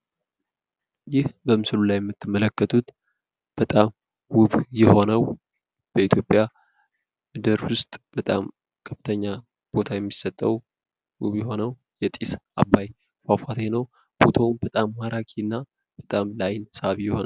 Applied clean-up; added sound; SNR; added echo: none; none; none; none.